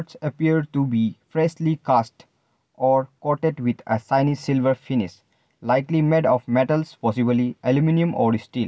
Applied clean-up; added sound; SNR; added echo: none; none; none; none.